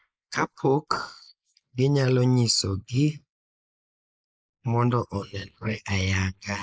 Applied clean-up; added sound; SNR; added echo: neural mask model Resemble Enhance denoiser.